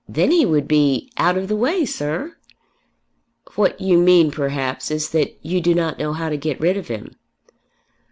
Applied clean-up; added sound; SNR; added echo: none; none; none; none.